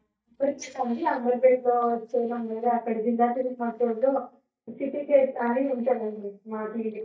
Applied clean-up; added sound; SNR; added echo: neural mask model DeepFilterNet 3.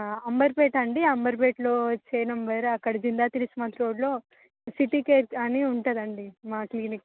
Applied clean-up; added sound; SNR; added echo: none; none; none; none.